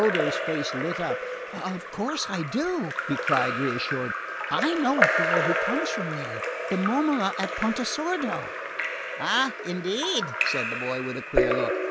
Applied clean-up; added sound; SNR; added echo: none; Drip / Trickle, dribble / Splash, splatter; 0 dB; none.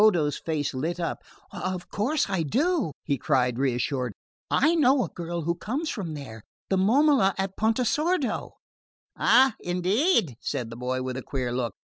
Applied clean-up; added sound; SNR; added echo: none; none; none; none.